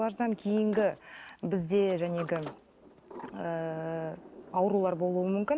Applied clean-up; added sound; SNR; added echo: none; Sliding door; 19 dB; none.